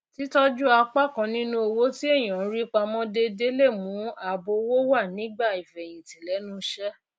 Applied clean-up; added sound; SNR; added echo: none; none; none; none.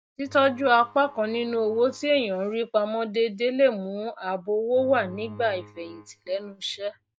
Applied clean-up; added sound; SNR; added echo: neural mask model DeepFilterNet 3.